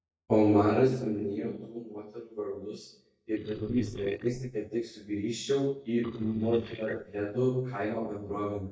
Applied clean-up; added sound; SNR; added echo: neural mask model DeepFilterNet 3.